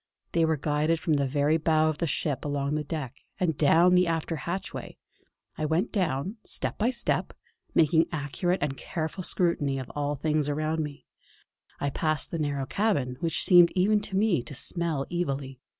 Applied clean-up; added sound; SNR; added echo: none; none; none; none.